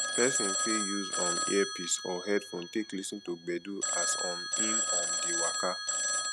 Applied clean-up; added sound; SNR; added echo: none; Telephone; -2 dB; none.